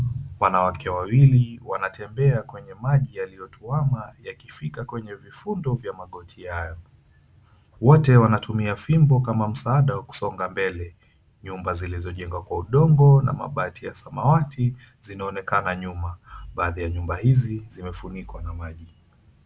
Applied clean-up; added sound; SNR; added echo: none; none; none; none.